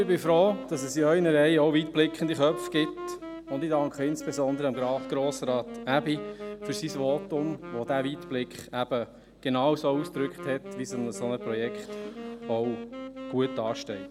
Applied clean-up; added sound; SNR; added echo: none; Wind instrument, woodwind instrument; 12 dB; none.